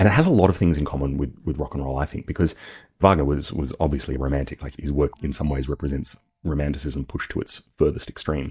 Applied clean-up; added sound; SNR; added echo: neural mask model DeepFilterNet 3.